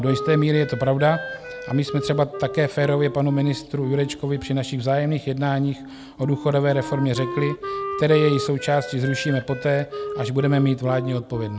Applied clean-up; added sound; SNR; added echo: none; Wind instrument, woodwind instrument; 10 dB; none.